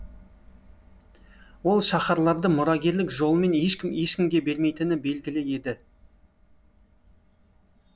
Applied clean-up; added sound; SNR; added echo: none; none; none; none.